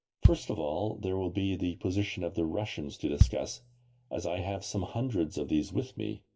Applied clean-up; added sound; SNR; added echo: none; Bass drum; 1 dB; reverberation time 0.2 s.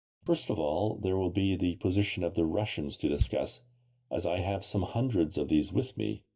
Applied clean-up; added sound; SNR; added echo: neural mask model DeepFilterNet 3.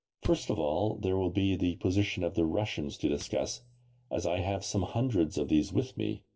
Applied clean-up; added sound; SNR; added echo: neural separator model SepFormer DNS4.